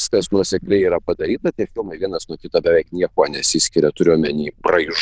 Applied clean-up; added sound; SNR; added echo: neural diffusion model UNIVERSE++.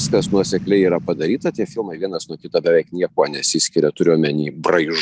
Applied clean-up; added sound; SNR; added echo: none; Boom; 15 dB; none.